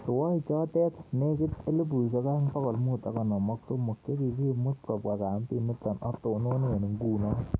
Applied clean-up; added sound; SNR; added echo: none; none; none; none.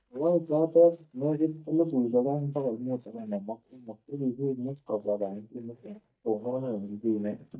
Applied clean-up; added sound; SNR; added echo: neural mask model DeepFilterNet 3.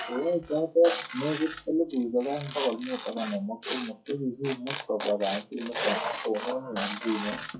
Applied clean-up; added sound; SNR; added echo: classical method WPE with log-MMSE.